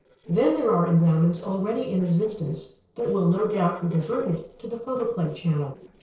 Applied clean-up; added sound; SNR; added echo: neural separator model SepFormer DNS4.